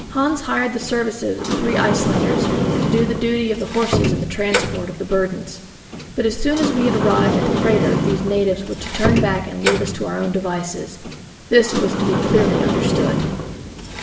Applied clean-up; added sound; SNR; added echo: none; Sliding door; 1 dB; reverberation time 1.1 s.